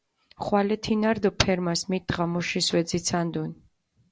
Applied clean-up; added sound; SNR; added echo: none; none; none; none.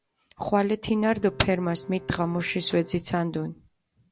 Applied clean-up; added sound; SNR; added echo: none; Bowed string instrument; 20 dB; none.